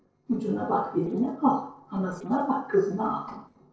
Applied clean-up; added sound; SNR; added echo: neural separator model SepFormer DNS4.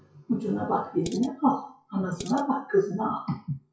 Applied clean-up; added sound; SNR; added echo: classical method WPE with log-MMSE.